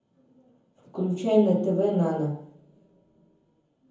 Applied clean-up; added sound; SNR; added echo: none; none; none; reverberation time 0.7 s.